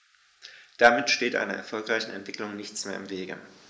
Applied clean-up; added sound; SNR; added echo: neural mask model Resemble Enhance denoiser.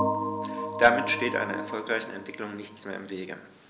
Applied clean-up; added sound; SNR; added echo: none; Organ; 5 dB; none.